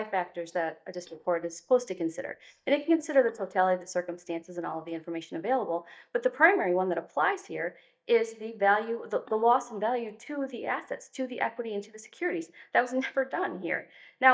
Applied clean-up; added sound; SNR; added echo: neural mask model DeepFilterNet 3.